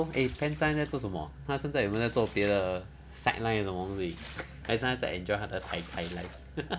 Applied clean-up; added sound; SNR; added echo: none; Bathtub (filling or washing) / Water / Liquid; 19 dB; none.